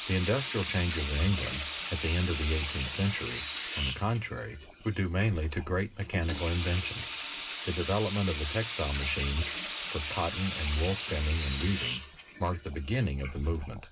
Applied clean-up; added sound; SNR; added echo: none; Sink (filling or washing) / Water tap, faucet; 7 dB; reverberation time 0.2 s.